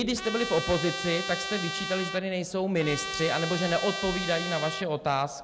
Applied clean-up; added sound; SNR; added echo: none; Trumpet; 6 dB; none.